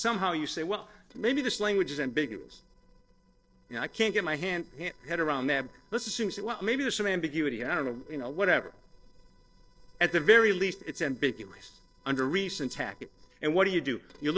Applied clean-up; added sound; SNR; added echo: neural separator model SepFormer DNS4.